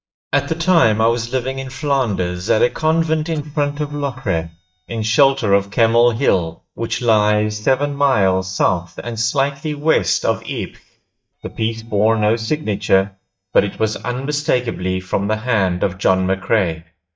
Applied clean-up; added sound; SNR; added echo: neural mask model DeepFilterNet 3.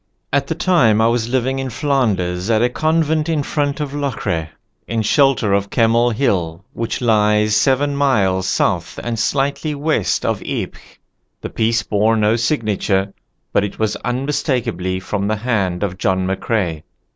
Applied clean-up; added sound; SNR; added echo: none; none; none; none.